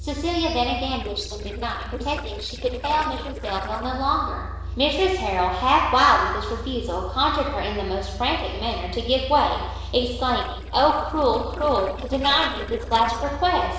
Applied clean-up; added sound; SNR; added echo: neural separator model SepFormer DNS4.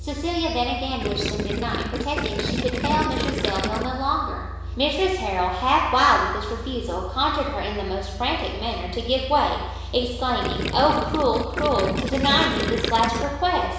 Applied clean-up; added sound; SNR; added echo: none; Gurgling; 5 dB; reverberation time 1.0 s.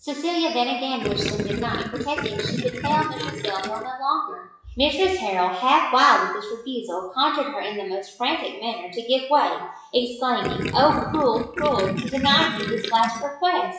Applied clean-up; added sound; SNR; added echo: classical method WPE with log-MMSE.